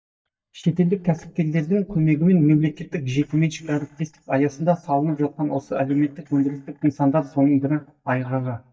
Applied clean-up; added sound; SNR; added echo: neural mask model DeepFilterNet 3.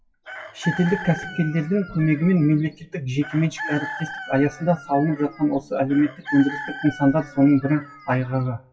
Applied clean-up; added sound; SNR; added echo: classical method WPE with log-MMSE.